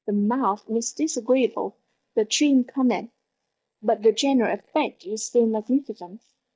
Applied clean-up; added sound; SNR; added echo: neural mask model DeepFilterNet 3.